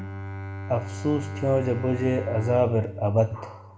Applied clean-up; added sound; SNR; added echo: none; Bowed string instrument; 9 dB; reverberation time 0.7 s.